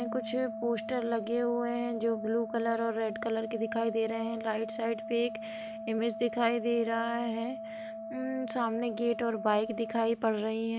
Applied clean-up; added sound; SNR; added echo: none; Organ; 8 dB; none.